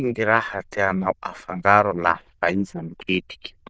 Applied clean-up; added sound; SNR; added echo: neural diffusion model UNIVERSE++.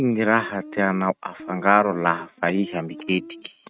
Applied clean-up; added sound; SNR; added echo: neural mask model RNNoise.